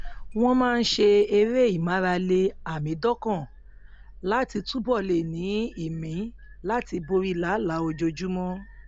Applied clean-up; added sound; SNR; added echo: none; Engine starting; 17 dB; none.